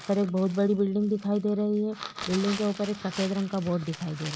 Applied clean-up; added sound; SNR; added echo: none; Crumpling, crinkling; 17 dB; none.